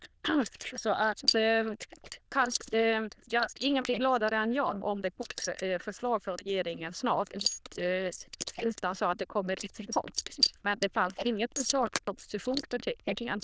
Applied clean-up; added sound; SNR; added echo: neural diffusion model UNIVERSE++.